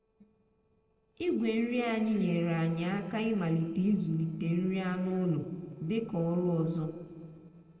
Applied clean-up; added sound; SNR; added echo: neural separator model SepFormer DNS4.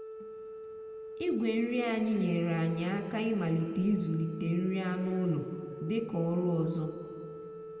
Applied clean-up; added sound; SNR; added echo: none; Organ; 13 dB; reverberation time 2.1 s.